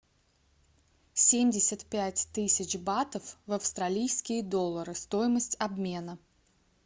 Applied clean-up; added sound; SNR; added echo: none; none; none; none.